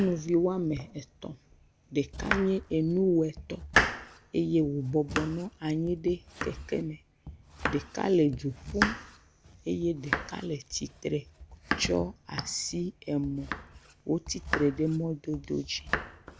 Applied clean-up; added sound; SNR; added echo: none; Domestic sounds, home sounds; 6 dB; none.